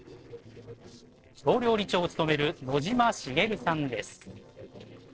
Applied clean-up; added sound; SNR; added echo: neural separator model SepFormer DNS4.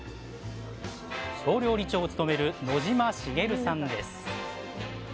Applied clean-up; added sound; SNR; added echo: none; none; none; none.